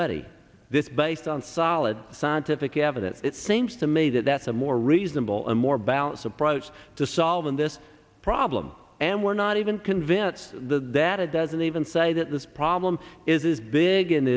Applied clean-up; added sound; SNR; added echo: none; none; none; none.